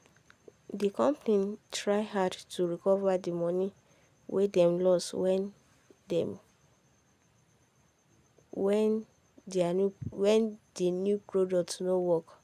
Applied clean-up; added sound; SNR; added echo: none; none; none; none.